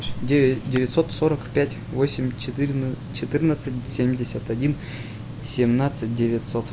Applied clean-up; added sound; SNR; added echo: none; Tick-tock; 10 dB; none.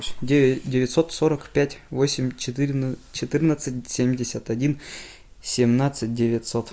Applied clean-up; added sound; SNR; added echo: none; none; none; none.